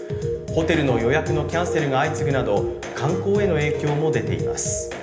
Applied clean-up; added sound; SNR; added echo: none; none; none; reverberation time 0.8 s.